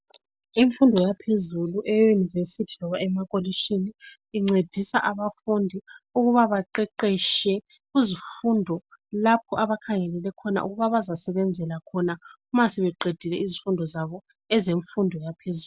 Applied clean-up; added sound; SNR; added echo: none; none; none; none.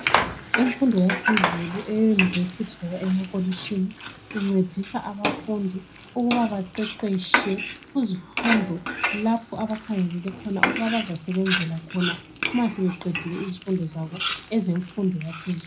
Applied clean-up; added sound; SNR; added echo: none; Frying (food); 4 dB; reverberation time 0.3 s.